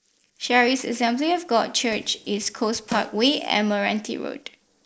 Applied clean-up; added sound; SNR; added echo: neural separator model SepFormer DNS4.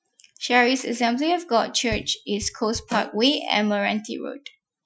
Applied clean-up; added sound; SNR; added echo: classical method Wiener filter.